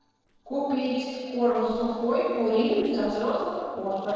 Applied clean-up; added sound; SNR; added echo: neural separator model SepFormer DNS4.